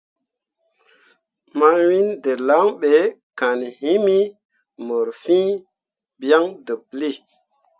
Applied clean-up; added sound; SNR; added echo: none; none; none; none.